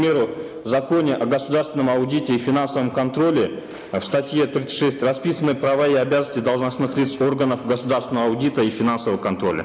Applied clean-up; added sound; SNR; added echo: none; none; none; none.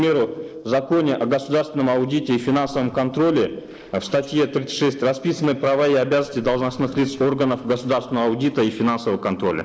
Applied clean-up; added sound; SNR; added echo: neural separator model SepFormer DNS4.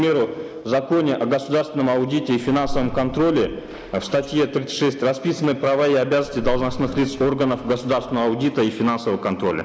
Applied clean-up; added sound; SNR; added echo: none; Car; 11 dB; none.